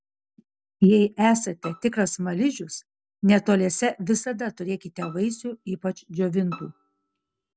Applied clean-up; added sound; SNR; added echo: none; Bowed string instrument; 20 dB; none.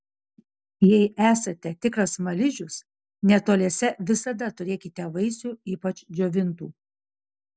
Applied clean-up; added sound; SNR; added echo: none; none; none; none.